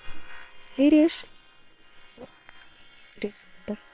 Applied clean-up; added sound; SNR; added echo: neural separator model SepFormer WHAM!.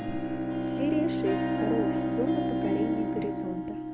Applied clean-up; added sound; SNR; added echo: none; Bowed string instrument + Harp; -5 dB; none.